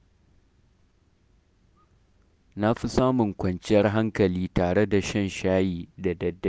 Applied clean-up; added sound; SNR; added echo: none; none; none; none.